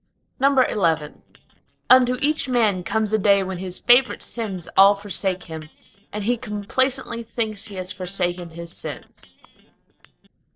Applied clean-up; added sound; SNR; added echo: neural separator model SepFormer DNS4.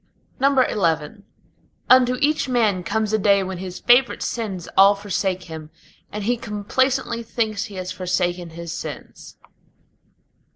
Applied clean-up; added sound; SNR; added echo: none; none; none; none.